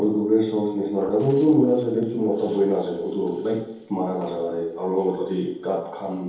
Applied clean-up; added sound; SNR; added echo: neural separator model SepFormer DNS4.